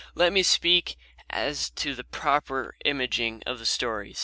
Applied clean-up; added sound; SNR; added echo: none; none; none; none.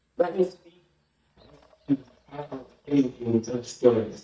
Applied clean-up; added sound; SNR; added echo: neural mask model DeepFilterNet 3.